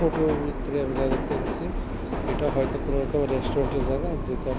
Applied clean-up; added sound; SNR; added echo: none; Subway, metro, underground; 0 dB; none.